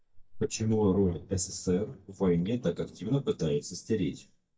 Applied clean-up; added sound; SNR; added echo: neural mask model DeepFilterNet 3.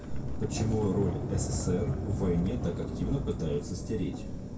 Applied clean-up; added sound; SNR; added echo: none; Sliding door; 3 dB; reverberation time 0.2 s.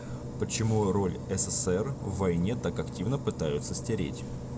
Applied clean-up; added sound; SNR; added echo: none; none; none; none.